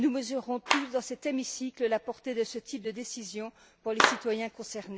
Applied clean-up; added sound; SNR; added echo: none; Clapping; 3 dB; none.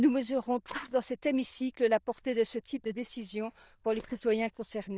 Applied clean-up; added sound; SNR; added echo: neural diffusion model UNIVERSE++.